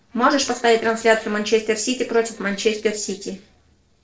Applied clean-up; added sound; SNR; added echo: neural separator model SepFormer DNS4.